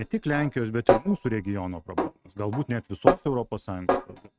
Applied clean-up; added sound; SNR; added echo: neural mask model RNNoise.